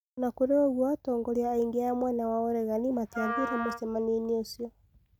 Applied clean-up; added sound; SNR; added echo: none; Wind instrument, woodwind instrument; 8 dB; none.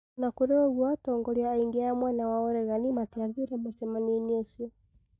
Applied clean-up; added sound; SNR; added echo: neural mask model DeepFilterNet 3.